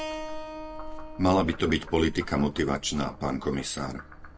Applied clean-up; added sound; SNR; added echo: none; Frog + Keyboard (musical); 11 dB; none.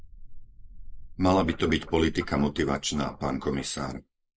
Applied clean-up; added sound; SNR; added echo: neural mask model Resemble Enhance denoiser.